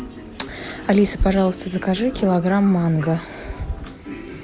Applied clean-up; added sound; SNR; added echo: none; none; none; none.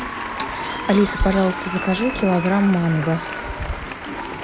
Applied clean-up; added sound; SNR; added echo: none; Applause; 8 dB; none.